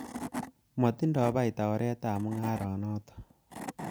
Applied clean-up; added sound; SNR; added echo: none; Wood / Tools; 12 dB; none.